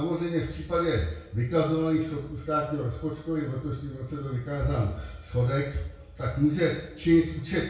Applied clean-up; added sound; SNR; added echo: none; none; none; reverberation time 0.6 s.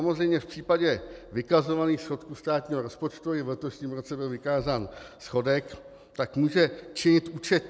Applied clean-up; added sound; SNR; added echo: none; none; none; none.